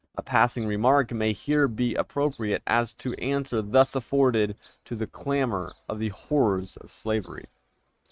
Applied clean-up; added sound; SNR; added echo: neural mask model RNNoise.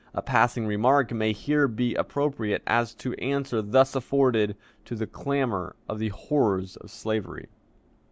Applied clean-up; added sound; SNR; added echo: none; none; none; none.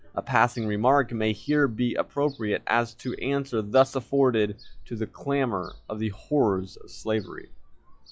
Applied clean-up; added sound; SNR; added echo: classical method log-MMSE.